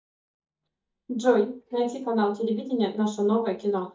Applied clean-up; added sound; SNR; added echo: neural mask model DeepFilterNet 3.